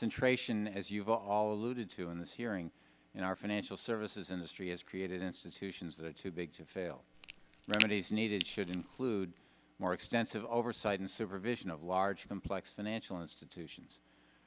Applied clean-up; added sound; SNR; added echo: none; Crack; -4 dB; none.